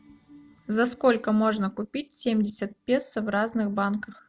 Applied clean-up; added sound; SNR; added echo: none; none; none; none.